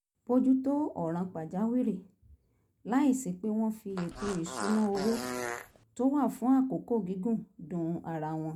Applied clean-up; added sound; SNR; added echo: none; Fart; 8 dB; none.